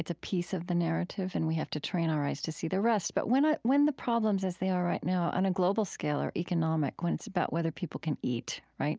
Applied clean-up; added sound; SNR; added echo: none; none; none; none.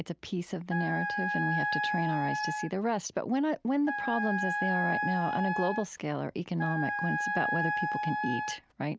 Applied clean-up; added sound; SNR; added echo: none; Wind instrument, woodwind instrument; 1 dB; none.